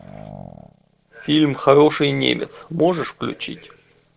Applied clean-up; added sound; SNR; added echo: neural separator model SepFormer DNS4.